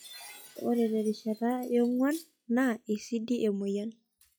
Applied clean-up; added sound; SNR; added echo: classical method log-MMSE.